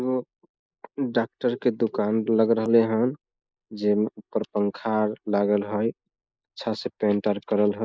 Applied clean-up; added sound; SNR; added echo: neural mask model Resemble Enhance denoiser.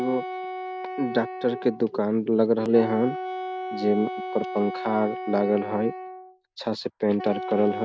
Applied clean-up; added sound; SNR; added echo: none; Wind instrument, woodwind instrument; 9 dB; none.